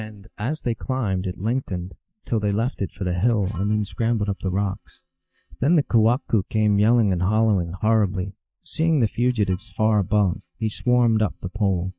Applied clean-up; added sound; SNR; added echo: neural mask model DeepFilterNet 3.